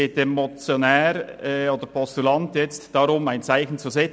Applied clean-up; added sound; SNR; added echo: none; none; none; none.